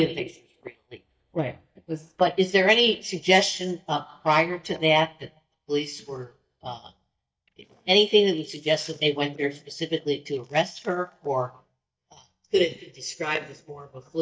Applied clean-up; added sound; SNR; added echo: neural mask model DeepFilterNet 3.